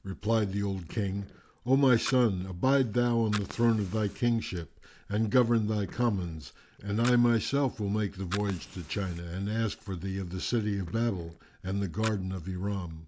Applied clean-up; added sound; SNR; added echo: none; Fire; 19 dB; none.